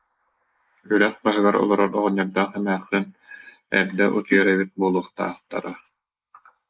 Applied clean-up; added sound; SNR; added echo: neural mask model Resemble Enhance denoiser.